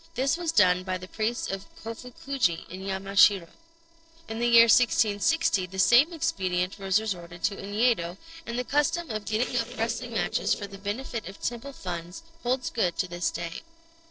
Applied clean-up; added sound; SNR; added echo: neural separator model SepFormer DNS4.